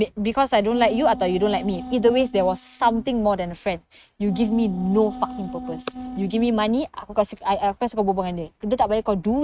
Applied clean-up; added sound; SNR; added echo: neural mask model RNNoise.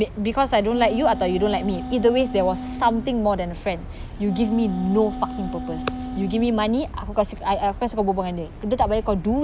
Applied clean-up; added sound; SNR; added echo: none; Wind instrument, woodwind instrument; 10 dB; none.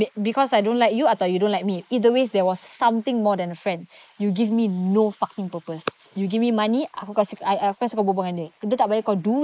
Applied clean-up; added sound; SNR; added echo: neural mask model Resemble Enhance denoiser.